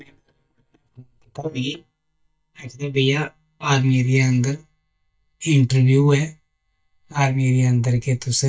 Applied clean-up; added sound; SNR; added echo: neural mask model DeepFilterNet 3.